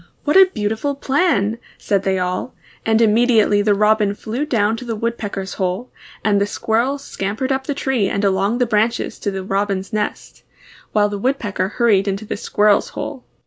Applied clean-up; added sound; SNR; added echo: none; none; none; none.